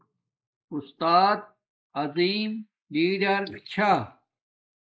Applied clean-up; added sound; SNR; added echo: neural mask model Resemble Enhance denoiser.